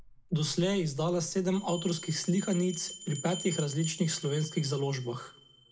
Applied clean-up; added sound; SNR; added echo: none; Bell; 14 dB; reverberation time 0.5 s.